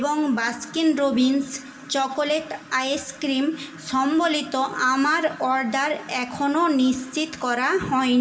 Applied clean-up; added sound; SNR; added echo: none; none; none; reverberation time 2.3 s.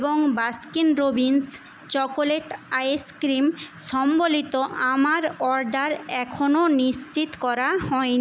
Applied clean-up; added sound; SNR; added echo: none; none; none; none.